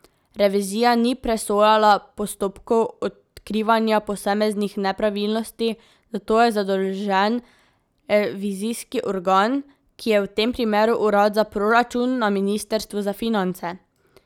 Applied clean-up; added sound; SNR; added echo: none; none; none; none.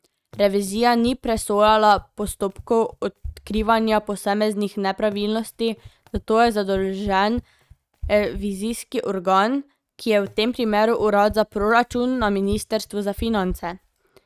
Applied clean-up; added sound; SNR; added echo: neural mask model RNNoise.